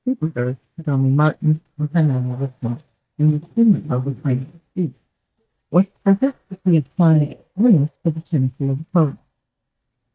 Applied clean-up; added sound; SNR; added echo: neural mask model DeepFilterNet 3.